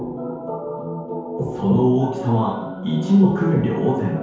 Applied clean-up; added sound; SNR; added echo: none; none; none; reverberation time 1.0 s.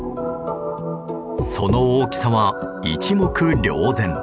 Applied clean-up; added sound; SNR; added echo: none; none; none; none.